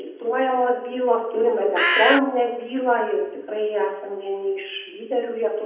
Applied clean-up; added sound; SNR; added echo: none; Bird; -4 dB; reverberation time 0.8 s.